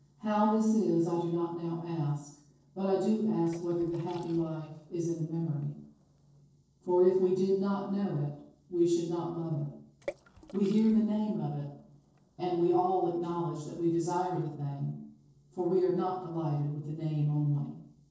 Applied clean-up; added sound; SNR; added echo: neural separator model SepFormer DNS4.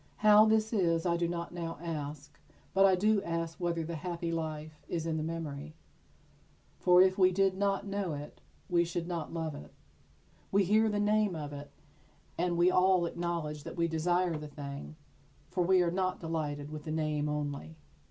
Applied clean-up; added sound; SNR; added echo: none; none; none; none.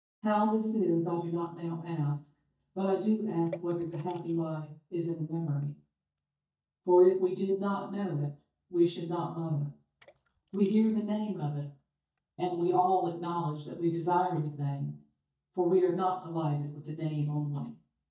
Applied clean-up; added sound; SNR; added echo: neural mask model DeepFilterNet 3.